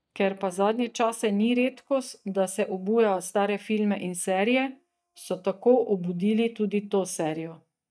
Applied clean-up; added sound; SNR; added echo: neural mask model DeepFilterNet 3.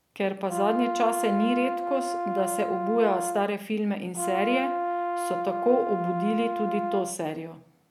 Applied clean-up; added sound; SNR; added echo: none; Brass instrument; 2 dB; none.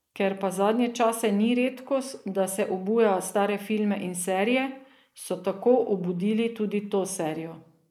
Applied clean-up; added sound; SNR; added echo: neural mask model Resemble Enhance denoiser.